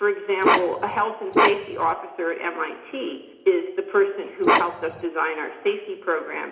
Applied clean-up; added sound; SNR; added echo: none; Bark; -2 dB; reverberation time 0.8 s.